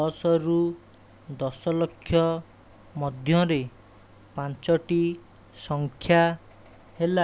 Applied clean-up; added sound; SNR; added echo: none; none; none; none.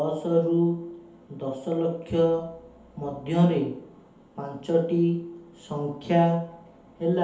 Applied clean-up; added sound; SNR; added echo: none; none; none; reverberation time 2.2 s.